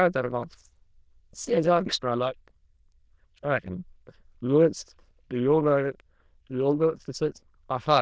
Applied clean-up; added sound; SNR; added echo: neural diffusion model UNIVERSE++.